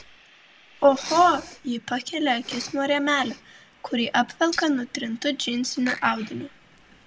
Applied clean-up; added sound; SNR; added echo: none; Respiratory sounds; 17 dB; none.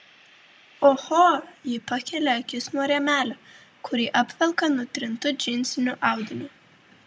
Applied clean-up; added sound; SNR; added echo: none; none; none; none.